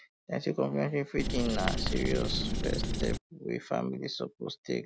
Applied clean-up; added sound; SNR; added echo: none; Writing; -3 dB; none.